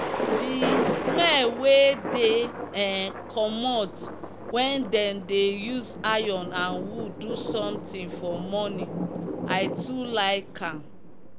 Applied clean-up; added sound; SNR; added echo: none; Thunder; 5 dB; none.